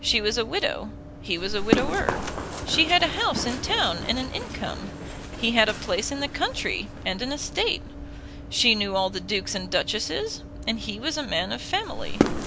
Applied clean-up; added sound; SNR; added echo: none; Run; 5 dB; none.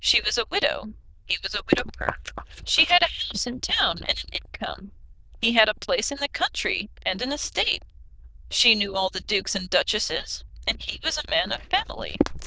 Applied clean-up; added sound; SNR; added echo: neural diffusion model UNIVERSE++.